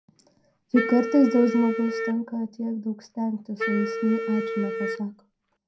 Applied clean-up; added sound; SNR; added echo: none; Wind instrument, woodwind instrument; 6 dB; reverberation time 0.2 s.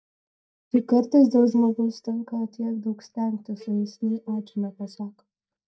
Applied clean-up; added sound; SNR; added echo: neural mask model DeepFilterNet 3.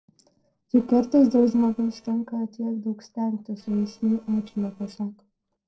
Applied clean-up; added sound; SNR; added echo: neural separator model SepFormer DNS4.